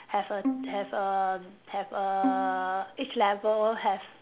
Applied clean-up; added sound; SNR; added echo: none; Bowed string instrument; 8 dB; none.